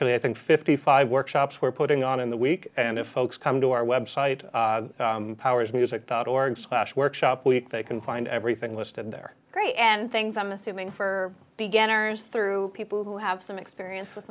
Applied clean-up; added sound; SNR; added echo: none; none; none; none.